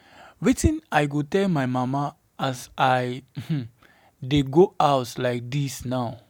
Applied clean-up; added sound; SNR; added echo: none; none; none; none.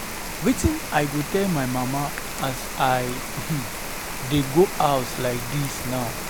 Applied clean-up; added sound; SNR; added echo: none; Rain; 6 dB; none.